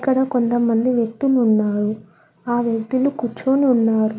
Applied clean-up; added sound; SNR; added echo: none; none; none; none.